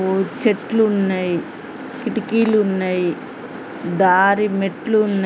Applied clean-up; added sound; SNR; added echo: none; none; none; none.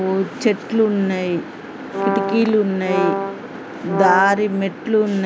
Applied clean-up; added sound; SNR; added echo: none; Brass instrument; 4 dB; none.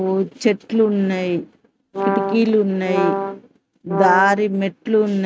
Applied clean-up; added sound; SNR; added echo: neural mask model RNNoise.